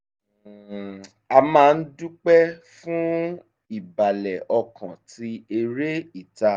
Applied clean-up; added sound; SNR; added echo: none; none; none; none.